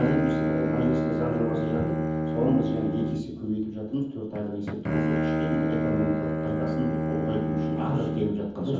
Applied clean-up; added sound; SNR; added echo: none; Bowed string instrument; -2 dB; reverberation time 0.7 s.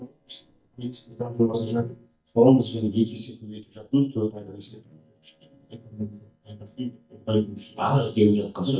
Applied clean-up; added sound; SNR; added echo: neural mask model DeepFilterNet 3.